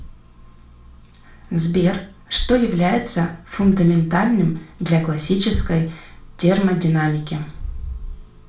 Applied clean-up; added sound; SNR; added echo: none; none; none; reverberation time 0.4 s.